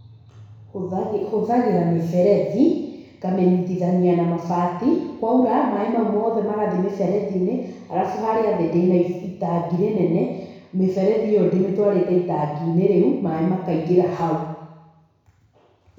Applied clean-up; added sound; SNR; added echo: none; none; none; reverberation time 1.1 s.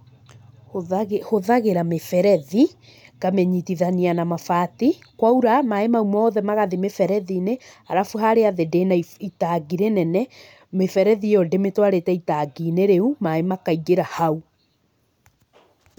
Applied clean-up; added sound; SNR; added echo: none; none; none; none.